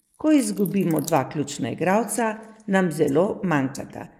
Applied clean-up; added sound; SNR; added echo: neural mask model Resemble Enhance denoiser.